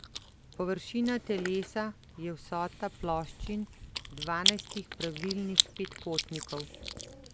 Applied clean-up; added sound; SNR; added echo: none; Chewing, mastication; 1 dB; none.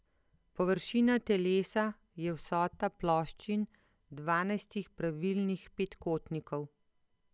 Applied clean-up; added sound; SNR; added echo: none; none; none; none.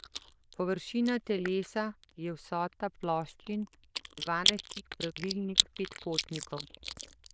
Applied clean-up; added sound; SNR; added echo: neural diffusion model UNIVERSE++.